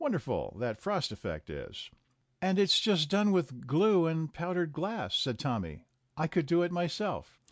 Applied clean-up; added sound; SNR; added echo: none; none; none; none.